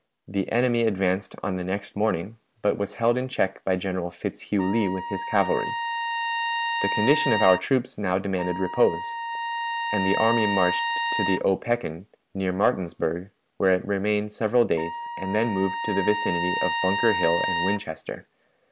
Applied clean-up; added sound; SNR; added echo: none; Trumpet; 3 dB; none.